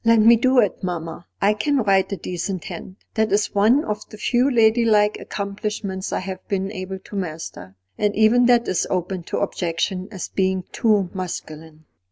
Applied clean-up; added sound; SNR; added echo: none; none; none; none.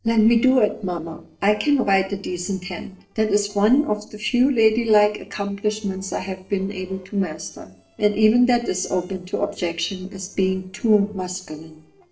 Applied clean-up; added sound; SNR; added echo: neural separator model SepFormer DNS4.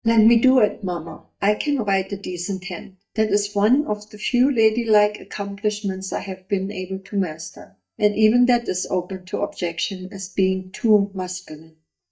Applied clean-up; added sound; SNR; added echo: neural mask model DeepFilterNet 3.